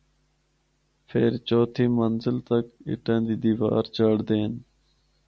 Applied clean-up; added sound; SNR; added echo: none; none; none; none.